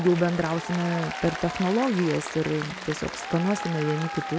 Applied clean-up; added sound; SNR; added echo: none; Applause; 8 dB; none.